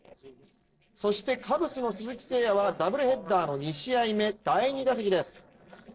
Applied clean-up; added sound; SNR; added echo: neural separator model SepFormer DNS4.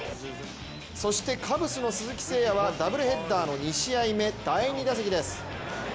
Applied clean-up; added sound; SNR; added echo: none; none; none; none.